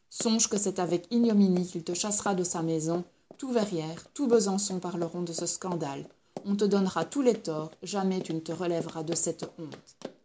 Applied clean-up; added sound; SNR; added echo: none; Run; 17 dB; none.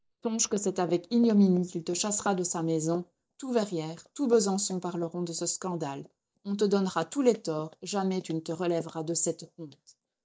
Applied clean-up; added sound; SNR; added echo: neural mask model DeepFilterNet 3.